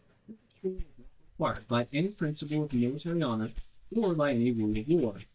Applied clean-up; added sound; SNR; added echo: neural mask model DeepFilterNet 3.